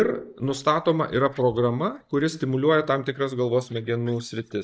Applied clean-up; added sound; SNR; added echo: neural mask model DeepFilterNet 3.